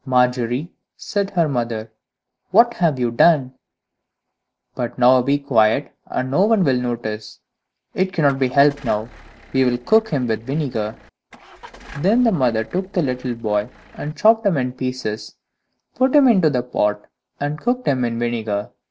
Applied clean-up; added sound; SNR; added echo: neural separator model SepFormer DNS4.